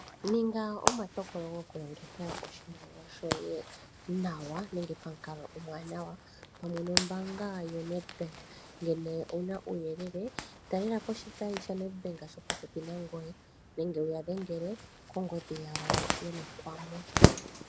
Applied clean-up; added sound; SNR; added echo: none; Zipper (clothing); -1 dB; none.